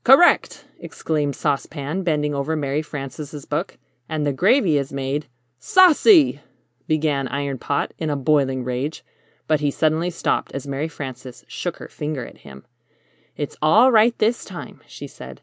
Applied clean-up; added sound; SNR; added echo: none; none; none; none.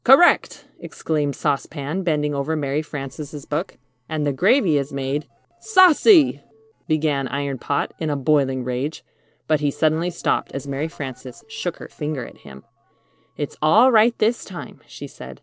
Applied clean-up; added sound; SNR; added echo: neural separator model SepFormer DNS4.